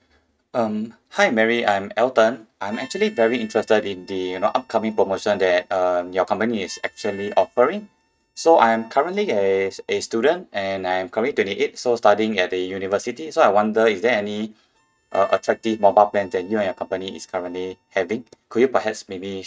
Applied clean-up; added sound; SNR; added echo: neural mask model RNNoise.